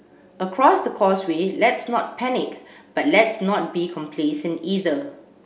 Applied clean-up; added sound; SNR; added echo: none; none; none; none.